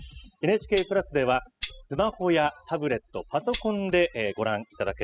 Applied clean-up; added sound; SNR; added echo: classical method spectral subtraction.